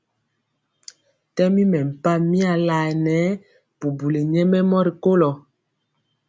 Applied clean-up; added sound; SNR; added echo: none; none; none; none.